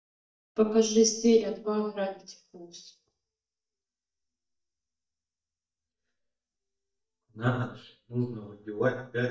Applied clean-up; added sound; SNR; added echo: neural mask model DeepFilterNet 3.